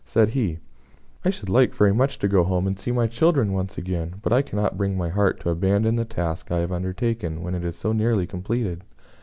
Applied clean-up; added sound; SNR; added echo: none; none; none; none.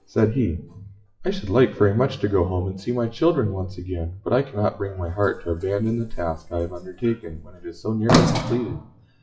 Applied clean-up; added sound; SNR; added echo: classical method WPE with log-MMSE.